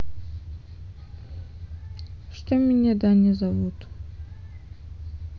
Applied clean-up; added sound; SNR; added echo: none; none; none; none.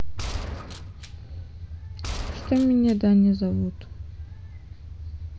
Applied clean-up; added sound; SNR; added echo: none; Gunshot, gunfire; 11 dB; none.